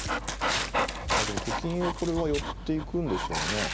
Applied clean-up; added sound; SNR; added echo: none; Dog; -2 dB; none.